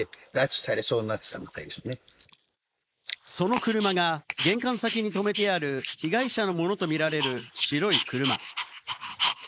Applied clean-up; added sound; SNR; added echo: neural mask model Resemble Enhance denoiser.